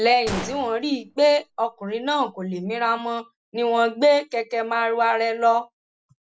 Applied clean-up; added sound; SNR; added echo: none; Gunshot, gunfire; 15 dB; none.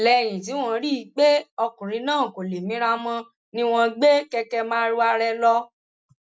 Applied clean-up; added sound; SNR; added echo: none; none; none; none.